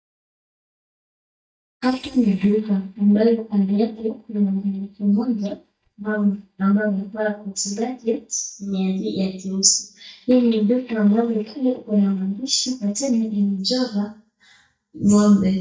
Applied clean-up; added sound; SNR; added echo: neural mask model DeepFilterNet 3.